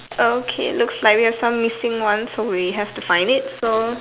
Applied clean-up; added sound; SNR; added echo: none; none; none; none.